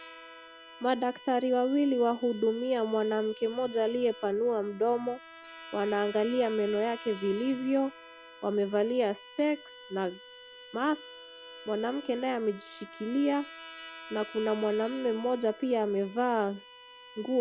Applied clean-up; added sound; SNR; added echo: none; Trumpet + Bowed string instrument; 18 dB; none.